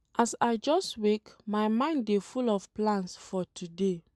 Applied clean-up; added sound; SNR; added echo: none; none; none; none.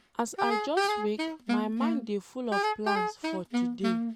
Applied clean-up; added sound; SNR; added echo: none; Wind instrument, woodwind instrument; -3 dB; none.